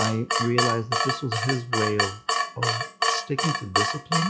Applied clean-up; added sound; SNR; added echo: classical method log-MMSE.